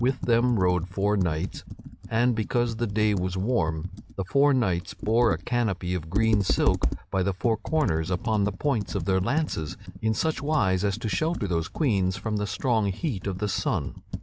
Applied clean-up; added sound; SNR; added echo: none; Computer keyboard; 9 dB; none.